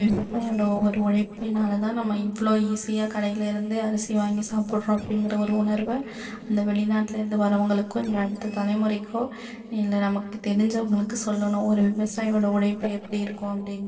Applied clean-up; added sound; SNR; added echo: neural separator model SepFormer DNS4.